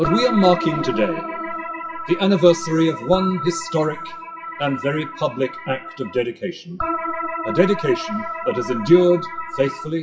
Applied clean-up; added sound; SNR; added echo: classical method WPE with log-MMSE.